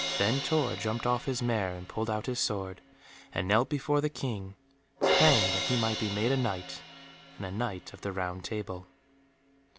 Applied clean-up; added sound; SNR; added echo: none; Crash cymbal; 5 dB; none.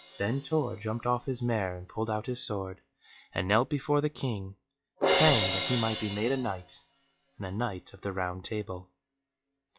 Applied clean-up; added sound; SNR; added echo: classical method log-MMSE.